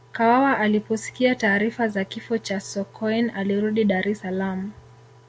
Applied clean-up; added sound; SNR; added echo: none; none; none; none.